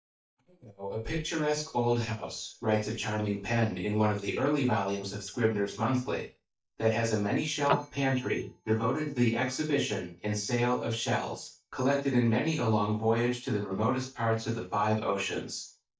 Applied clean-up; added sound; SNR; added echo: neural mask model DeepFilterNet 3.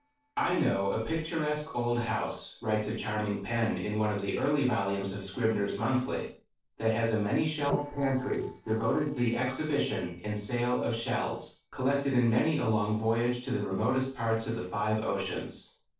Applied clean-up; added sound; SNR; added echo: neural separator model SepFormer DNS4.